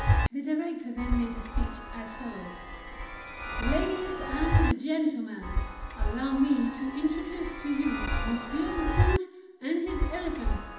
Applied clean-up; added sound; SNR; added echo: none; Chime; -1 dB; reverberation time 0.9 s.